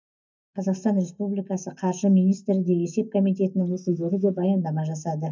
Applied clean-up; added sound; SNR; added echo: neural mask model DeepFilterNet 3.